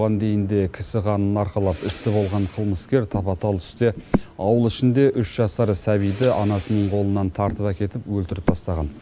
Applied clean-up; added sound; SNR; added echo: none; Breathing; 12 dB; none.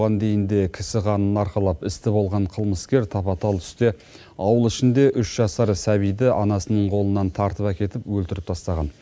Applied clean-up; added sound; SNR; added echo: none; none; none; none.